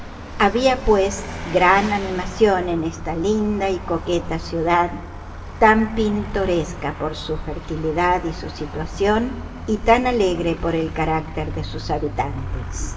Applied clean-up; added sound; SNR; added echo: none; Vehicle; 11 dB; reverberation time 0.9 s.